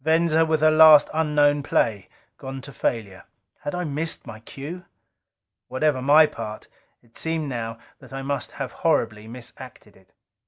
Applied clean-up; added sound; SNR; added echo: none; none; none; none.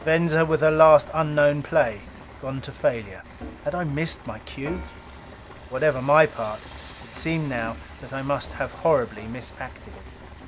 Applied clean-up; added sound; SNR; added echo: none; Frying (food) / Dishes, pots, and pans; 16 dB; none.